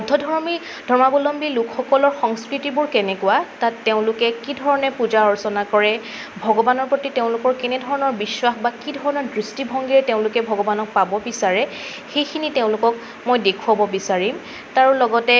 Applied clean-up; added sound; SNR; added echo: none; none; none; none.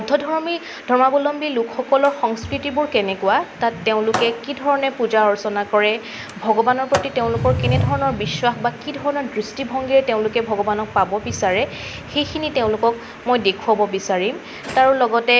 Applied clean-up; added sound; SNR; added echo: none; Sliding door; 11 dB; none.